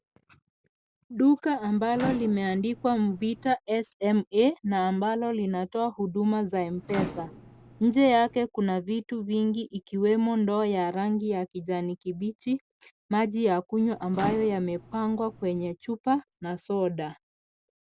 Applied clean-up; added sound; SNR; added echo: none; Microwave oven; 15 dB; none.